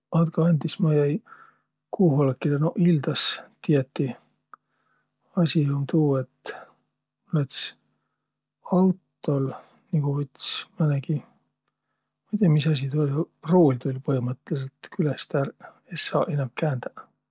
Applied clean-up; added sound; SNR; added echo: none; none; none; none.